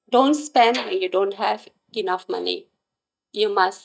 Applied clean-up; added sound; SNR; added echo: neural mask model DeepFilterNet 3.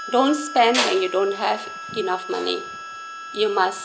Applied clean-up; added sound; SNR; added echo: none; Harmonica; 12 dB; none.